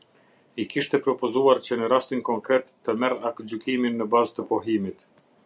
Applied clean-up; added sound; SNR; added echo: none; none; none; none.